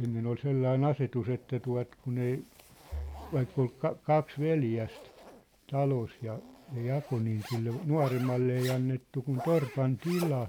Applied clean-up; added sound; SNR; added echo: none; Zipper (clothing); 18 dB; none.